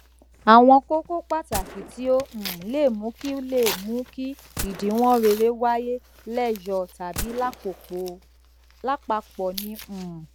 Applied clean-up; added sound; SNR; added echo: none; Tearing + Gunshot, gunfire; 14 dB; none.